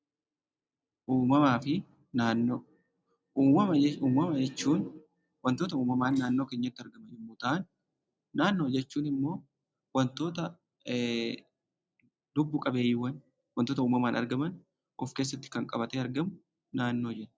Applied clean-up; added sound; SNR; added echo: neural separator model SepFormer DNS4.